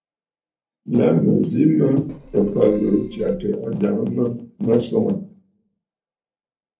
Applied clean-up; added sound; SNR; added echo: neural separator model SepFormer DNS4.